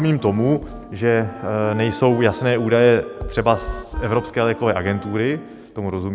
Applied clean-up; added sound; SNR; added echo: none; Wind instrument, woodwind instrument; 17 dB; none.